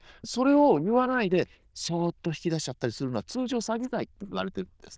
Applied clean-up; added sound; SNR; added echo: neural diffusion model UNIVERSE++.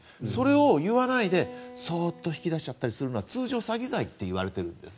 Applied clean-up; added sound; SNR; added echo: none; Bowed string instrument; 19 dB; none.